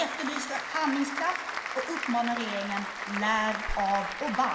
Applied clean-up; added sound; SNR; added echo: none; Applause; 4 dB; reverberation time 0.8 s.